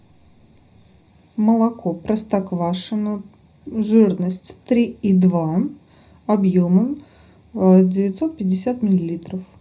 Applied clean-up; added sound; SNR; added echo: none; none; none; reverberation time 0.4 s.